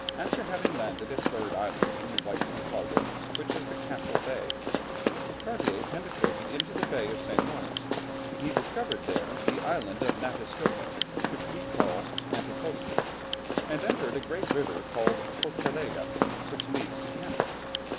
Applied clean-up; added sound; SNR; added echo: none; Walk, footsteps; -4 dB; none.